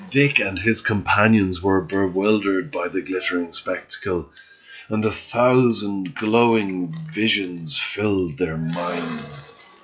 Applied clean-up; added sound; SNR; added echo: classical method log-MMSE.